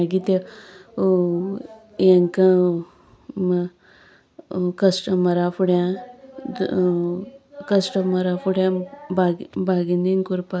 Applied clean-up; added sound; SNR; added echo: none; none; none; none.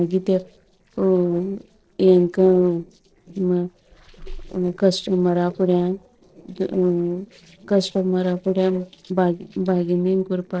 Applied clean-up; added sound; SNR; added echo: neural separator model SepFormer DNS4.